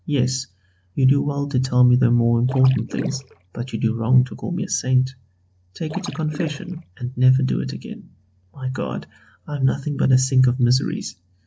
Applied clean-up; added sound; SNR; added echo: neural separator model SepFormer DNS4.